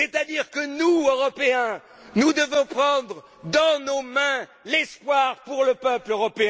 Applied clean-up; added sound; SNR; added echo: none; none; none; none.